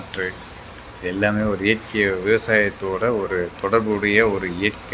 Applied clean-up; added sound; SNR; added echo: none; none; none; none.